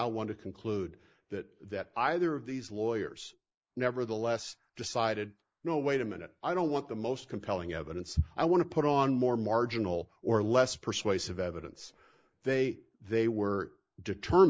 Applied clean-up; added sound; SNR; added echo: neural mask model Resemble Enhance denoiser.